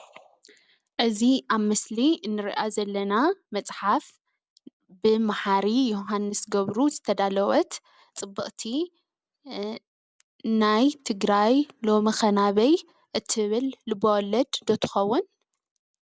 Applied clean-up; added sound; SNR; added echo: none; none; none; none.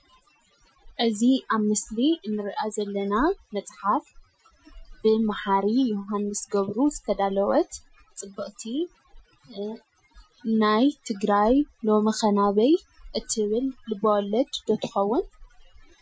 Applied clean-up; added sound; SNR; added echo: classical method Wiener filter.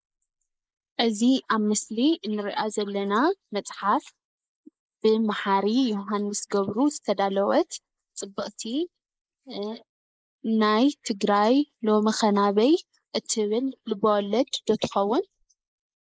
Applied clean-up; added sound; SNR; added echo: neural mask model Resemble Enhance denoiser.